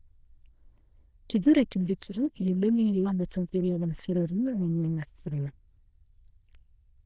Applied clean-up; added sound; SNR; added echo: neural diffusion model UNIVERSE++.